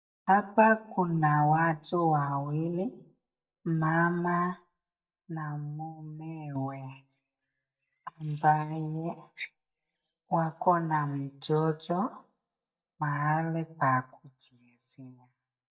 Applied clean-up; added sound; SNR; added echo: neural mask model DeepFilterNet 3.